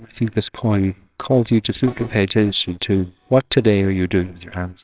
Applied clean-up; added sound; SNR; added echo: neural separator model SepFormer WHAMR!.